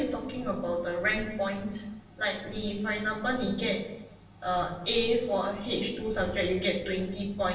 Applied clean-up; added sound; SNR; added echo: none; none; none; reverberation time 0.7 s.